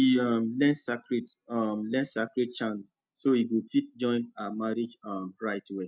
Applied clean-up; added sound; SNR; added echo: none; none; none; none.